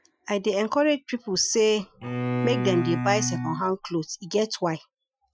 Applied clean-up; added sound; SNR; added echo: classical method Wiener filter.